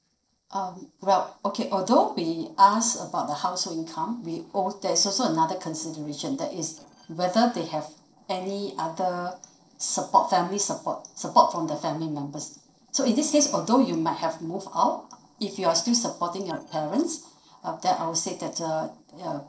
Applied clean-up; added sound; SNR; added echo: neural separator model SepFormer DNS4.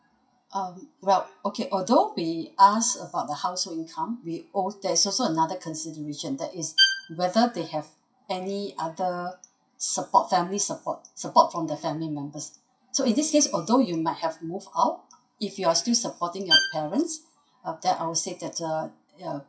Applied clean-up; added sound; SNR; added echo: classical method WPE with log-MMSE.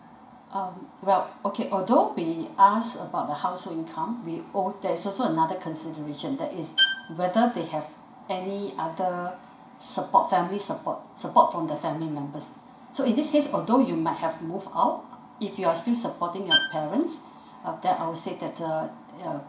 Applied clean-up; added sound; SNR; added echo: none; Bowed string instrument; 0 dB; reverberation time 0.5 s.